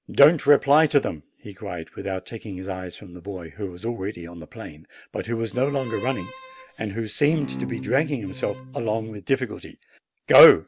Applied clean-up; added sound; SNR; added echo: none; Bowed string instrument; 13 dB; none.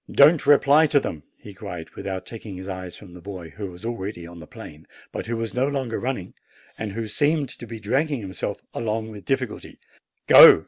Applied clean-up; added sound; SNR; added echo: none; none; none; none.